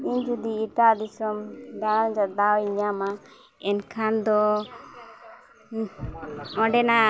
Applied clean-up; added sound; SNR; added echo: none; none; none; none.